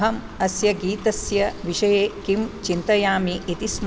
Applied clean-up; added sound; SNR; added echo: none; none; none; none.